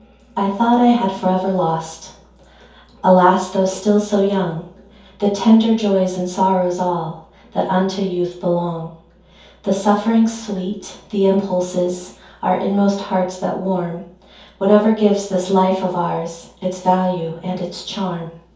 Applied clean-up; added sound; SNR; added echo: none; none; none; reverberation time 0.6 s.